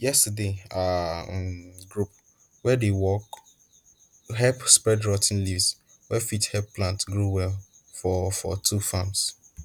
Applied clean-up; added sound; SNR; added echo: none; none; none; none.